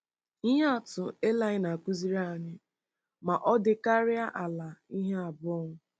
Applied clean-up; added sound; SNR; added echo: none; none; none; none.